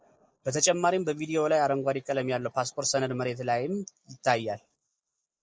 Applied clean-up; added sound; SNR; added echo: neural mask model Resemble Enhance denoiser.